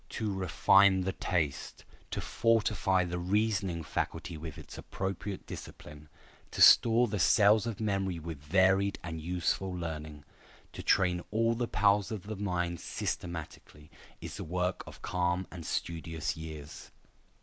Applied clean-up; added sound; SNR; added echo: none; none; none; none.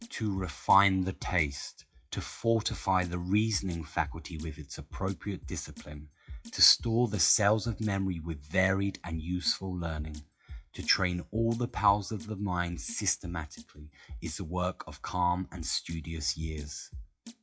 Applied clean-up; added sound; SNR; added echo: classical method WPE with log-MMSE.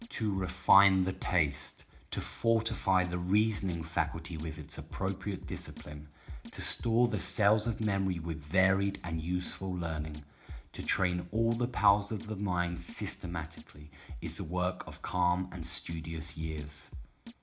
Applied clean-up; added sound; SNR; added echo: none; Drum kit; 16 dB; reverberation time 0.4 s.